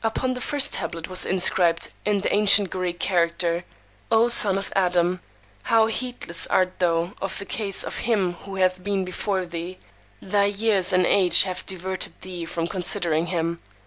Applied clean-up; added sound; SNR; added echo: none; none; none; none.